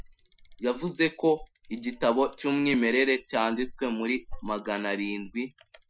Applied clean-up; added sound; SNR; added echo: classical method Wiener filter.